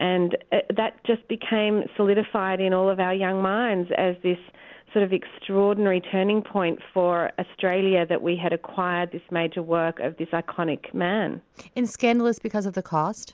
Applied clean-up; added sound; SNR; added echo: none; none; none; none.